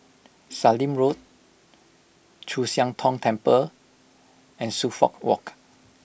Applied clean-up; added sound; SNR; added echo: none; none; none; none.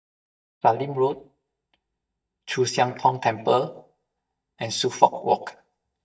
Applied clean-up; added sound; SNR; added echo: neural mask model DeepFilterNet 3.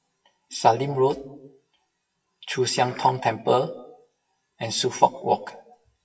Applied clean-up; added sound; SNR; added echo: classical method WPE with log-MMSE.